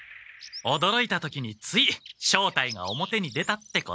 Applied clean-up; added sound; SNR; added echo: none; none; none; none.